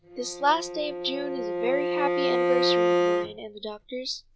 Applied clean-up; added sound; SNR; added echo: none; Bowed string instrument; -3 dB; none.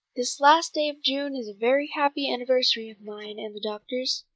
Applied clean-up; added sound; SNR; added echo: neural mask model Resemble Enhance denoiser.